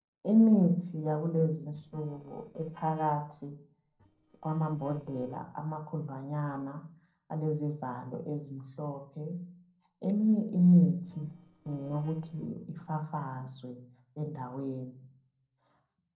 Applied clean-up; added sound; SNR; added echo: neural separator model SepFormer DNS4.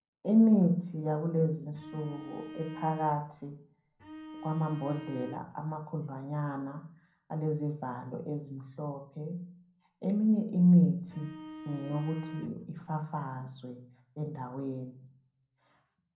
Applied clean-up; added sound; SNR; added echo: none; Bowed string instrument; 13 dB; reverberation time 0.6 s.